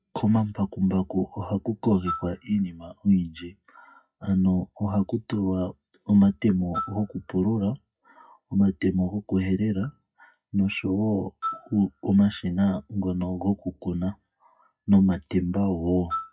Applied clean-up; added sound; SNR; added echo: classical method WPE with log-MMSE.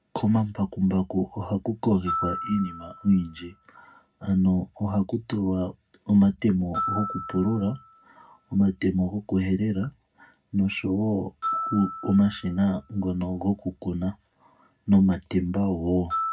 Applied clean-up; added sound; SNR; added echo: none; Glockenspiel; 12 dB; reverberation time 0.4 s.